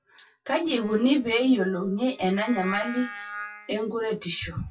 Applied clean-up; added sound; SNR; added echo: classical method WPE with log-MMSE.